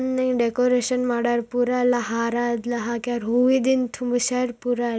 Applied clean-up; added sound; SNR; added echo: none; none; none; none.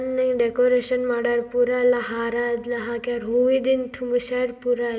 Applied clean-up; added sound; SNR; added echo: none; none; none; reverberation time 2.1 s.